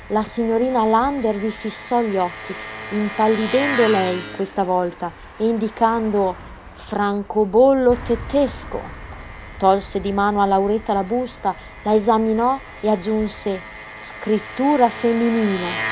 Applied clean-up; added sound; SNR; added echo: none; Engine; 13 dB; none.